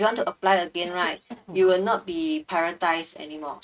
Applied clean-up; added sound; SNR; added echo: neural mask model RNNoise.